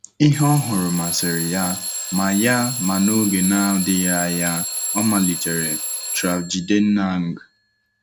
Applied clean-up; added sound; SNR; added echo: none; Alarm / Clock; 6 dB; none.